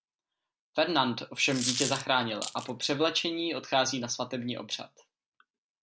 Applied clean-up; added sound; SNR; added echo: none; Coin (dropping); 6 dB; none.